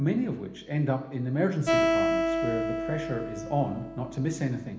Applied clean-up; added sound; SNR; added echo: none; Acoustic guitar; 1 dB; reverberation time 1.0 s.